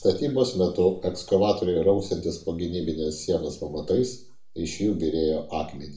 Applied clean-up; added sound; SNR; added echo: none; Drip; 19 dB; reverberation time 0.4 s.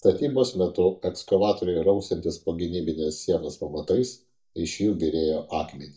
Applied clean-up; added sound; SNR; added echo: neural mask model DeepFilterNet 3.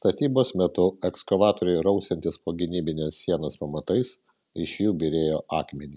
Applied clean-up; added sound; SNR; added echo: none; none; none; none.